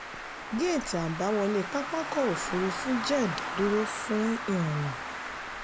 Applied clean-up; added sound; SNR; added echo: none; Traffic noise, roadway noise; 6 dB; none.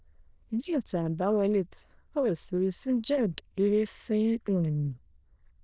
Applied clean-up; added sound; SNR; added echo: neural diffusion model UNIVERSE++.